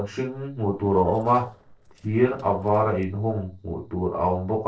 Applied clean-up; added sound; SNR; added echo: neural separator model SepFormer DNS4.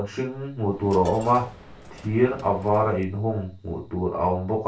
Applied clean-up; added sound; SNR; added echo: none; Coin (dropping); 20 dB; reverberation time 0.3 s.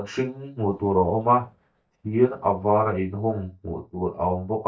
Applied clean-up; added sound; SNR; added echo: neural mask model DeepFilterNet 3.